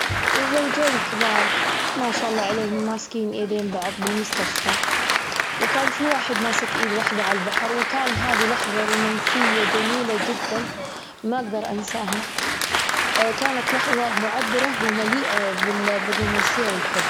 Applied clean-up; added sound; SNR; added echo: none; Applause; -3 dB; none.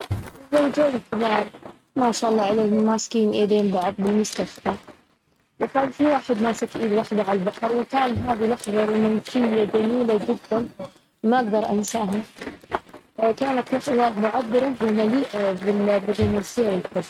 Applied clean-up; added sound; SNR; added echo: neural mask model RNNoise.